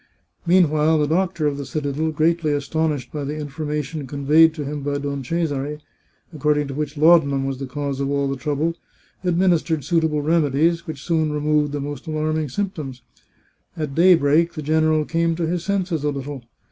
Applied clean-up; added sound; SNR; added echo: none; none; none; none.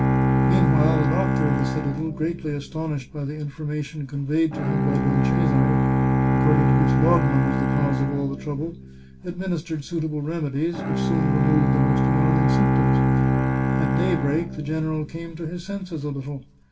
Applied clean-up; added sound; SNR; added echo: none; Bowed string instrument; -4 dB; reverberation time 0.2 s.